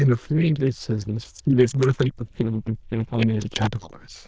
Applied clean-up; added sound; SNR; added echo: neural diffusion model UNIVERSE++.